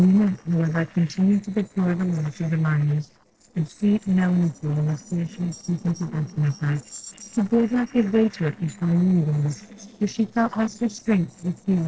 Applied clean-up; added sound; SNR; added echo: neural separator model SepFormer DNS4.